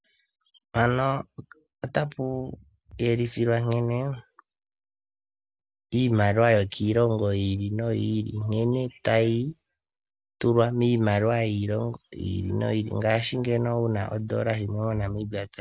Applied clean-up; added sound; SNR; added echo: none; none; none; none.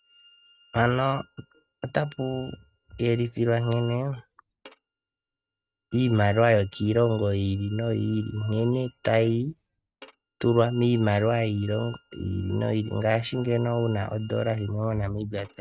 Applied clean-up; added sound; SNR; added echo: neural mask model RNNoise.